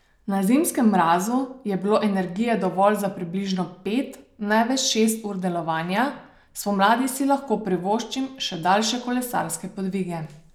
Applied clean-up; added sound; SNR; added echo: none; none; none; none.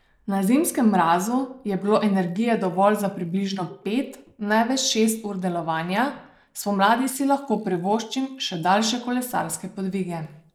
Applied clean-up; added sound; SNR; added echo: neural mask model Resemble Enhance denoiser.